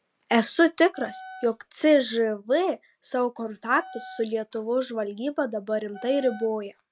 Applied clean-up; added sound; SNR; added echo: none; Wind instrument, woodwind instrument; 18 dB; none.